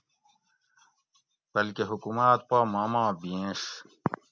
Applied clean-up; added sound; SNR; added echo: none; none; none; none.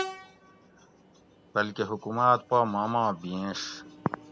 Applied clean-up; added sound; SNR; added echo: none; Train; 16 dB; none.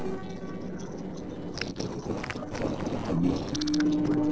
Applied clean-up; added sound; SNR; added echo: neural separator model SepFormer DNS4.